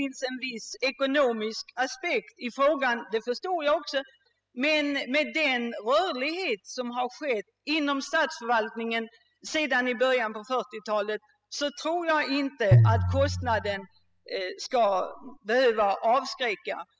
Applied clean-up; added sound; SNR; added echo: classical method spectral subtraction.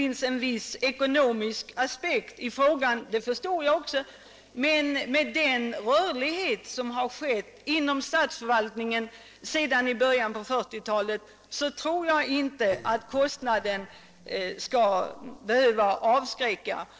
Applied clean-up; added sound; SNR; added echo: neural separator model SepFormer DNS4.